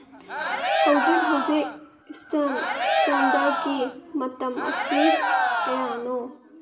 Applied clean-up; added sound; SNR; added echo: none; Cheering; -2 dB; reverberation time 0.8 s.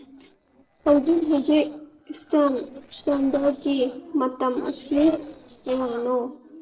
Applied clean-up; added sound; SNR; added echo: neural separator model SepFormer DNS4.